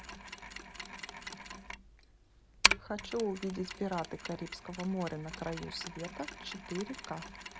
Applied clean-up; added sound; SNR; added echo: none; Mechanisms; -1 dB; none.